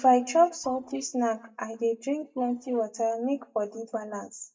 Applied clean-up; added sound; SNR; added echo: neural mask model DeepFilterNet 3.